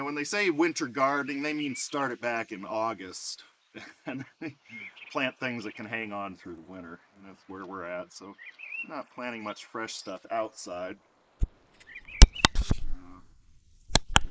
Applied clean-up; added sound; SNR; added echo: neural mask model Resemble Enhance denoiser.